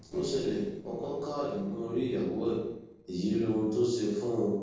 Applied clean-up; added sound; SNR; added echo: neural separator model SepFormer DNS4.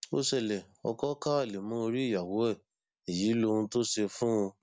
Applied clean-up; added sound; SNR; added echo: none; none; none; none.